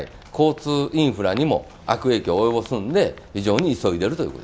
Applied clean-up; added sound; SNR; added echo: none; none; none; none.